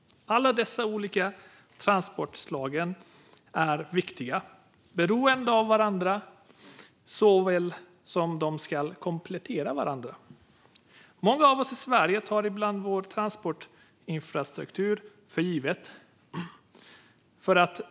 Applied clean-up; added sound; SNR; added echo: none; none; none; none.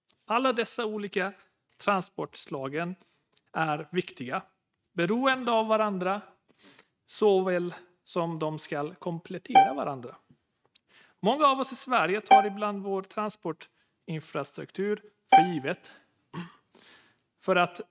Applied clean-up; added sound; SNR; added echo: neural mask model RNNoise.